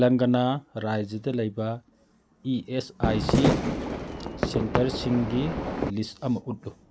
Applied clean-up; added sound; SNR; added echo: none; Fireworks; -1 dB; none.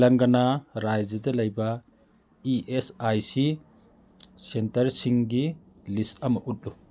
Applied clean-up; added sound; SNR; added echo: none; none; none; none.